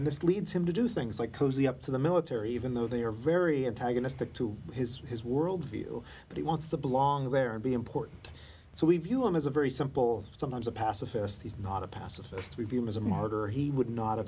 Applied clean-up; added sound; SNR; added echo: none; none; none; none.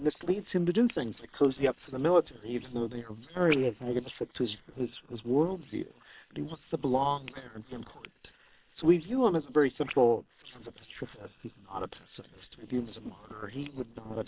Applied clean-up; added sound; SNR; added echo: neural separator model SepFormer WHAM!.